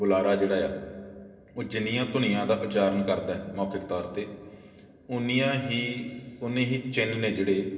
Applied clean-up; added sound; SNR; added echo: none; none; none; reverberation time 0.8 s.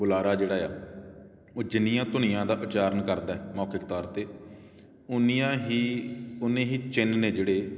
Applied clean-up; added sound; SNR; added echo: none; none; none; none.